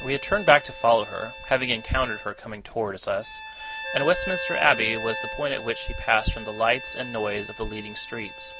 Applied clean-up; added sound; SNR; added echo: none; Wind instrument, woodwind instrument + Bowed string instrument; 9 dB; none.